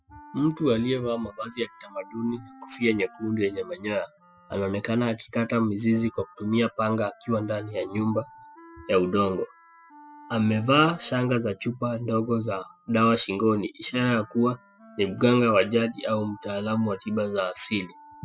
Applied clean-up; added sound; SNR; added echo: classical method spectral subtraction.